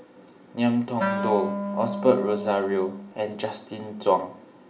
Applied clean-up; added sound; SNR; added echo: none; Wind instrument, woodwind instrument; 5 dB; reverberation time 0.9 s.